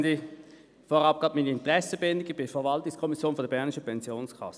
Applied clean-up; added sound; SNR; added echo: none; none; none; none.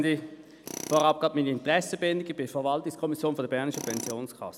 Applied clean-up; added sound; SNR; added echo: none; Tools; 16 dB; none.